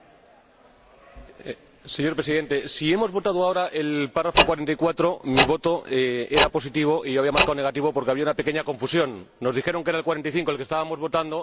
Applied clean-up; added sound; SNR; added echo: none; Tick-tock; 1 dB; none.